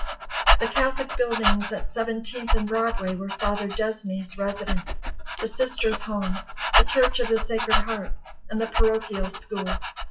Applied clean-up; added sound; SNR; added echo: classical method WPE with log-MMSE.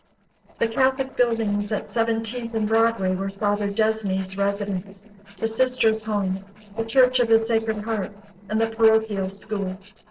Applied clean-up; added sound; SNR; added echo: neural separator model SepFormer DNS4.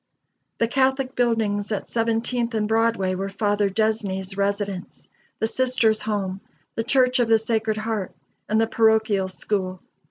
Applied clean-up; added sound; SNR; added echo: none; none; none; none.